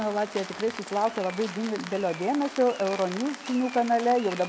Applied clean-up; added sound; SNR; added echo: none; Rain; 13 dB; none.